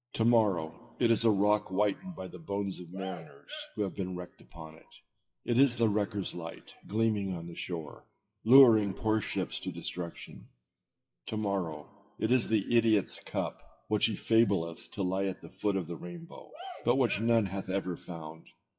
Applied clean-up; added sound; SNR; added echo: classical method WPE with log-MMSE.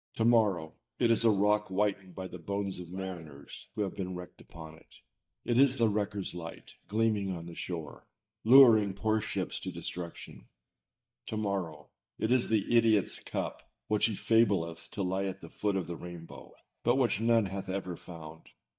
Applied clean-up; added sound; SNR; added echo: neural mask model DeepFilterNet 3.